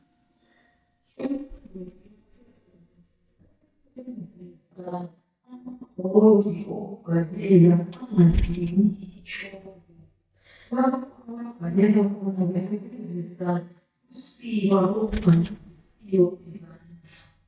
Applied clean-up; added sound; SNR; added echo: neural mask model DeepFilterNet 3.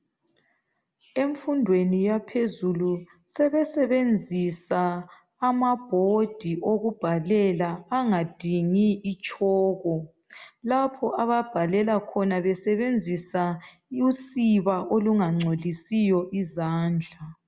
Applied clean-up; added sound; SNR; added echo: none; none; none; none.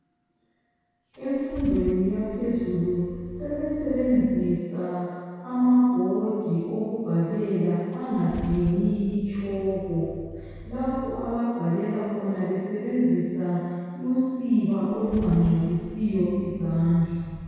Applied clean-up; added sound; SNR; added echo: none; Idling / Engine starting / Car; 16 dB; reverberation time 2.0 s.